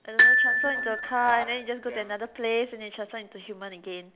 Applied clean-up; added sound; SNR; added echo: none; Glockenspiel; -5 dB; none.